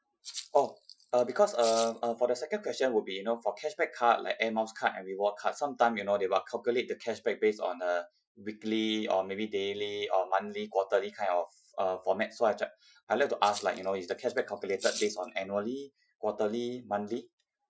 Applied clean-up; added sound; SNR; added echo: classical method Wiener filter.